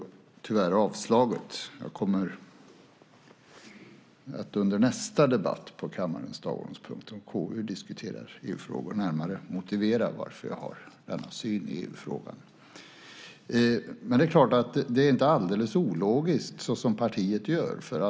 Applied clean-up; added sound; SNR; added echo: none; none; none; none.